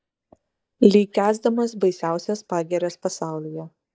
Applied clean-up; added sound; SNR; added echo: neural mask model DeepFilterNet 3.